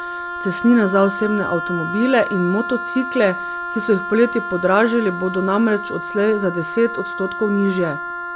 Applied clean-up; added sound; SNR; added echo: none; Wind instrument, woodwind instrument; 8 dB; none.